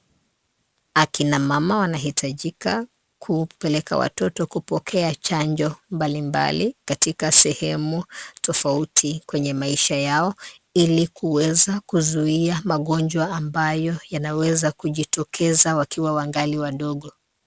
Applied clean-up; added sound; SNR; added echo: none; none; none; none.